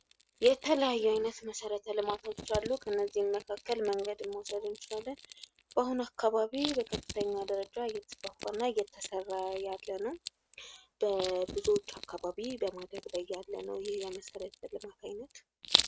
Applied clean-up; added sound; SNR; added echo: neural mask model RNNoise.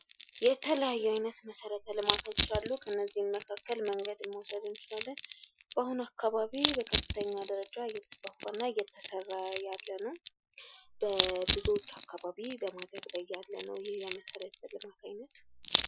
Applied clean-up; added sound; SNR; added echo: classical method Wiener filter.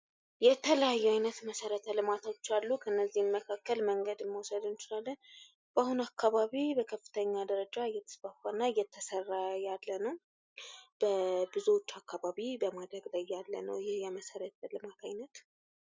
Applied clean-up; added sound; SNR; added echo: none; none; none; none.